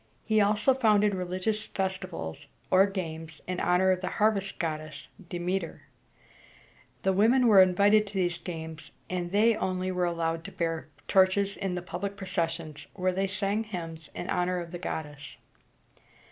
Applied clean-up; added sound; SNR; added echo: none; none; none; none.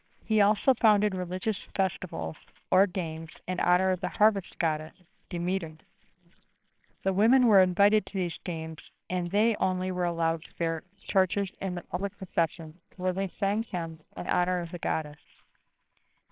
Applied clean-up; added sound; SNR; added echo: neural separator model SepFormer WHAMR!.